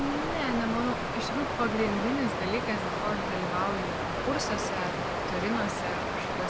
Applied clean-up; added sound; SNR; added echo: none; Water; -1 dB; none.